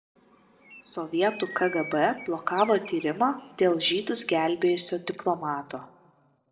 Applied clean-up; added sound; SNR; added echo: none; Bird; 17 dB; reverberation time 1.6 s.